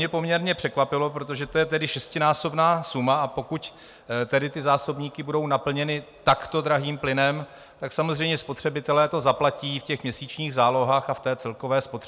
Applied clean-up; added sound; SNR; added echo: none; none; none; none.